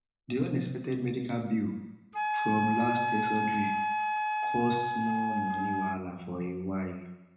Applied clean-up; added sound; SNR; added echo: none; Wind instrument, woodwind instrument; 0 dB; reverberation time 0.9 s.